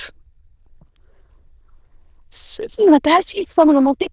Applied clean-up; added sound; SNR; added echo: neural diffusion model UNIVERSE++.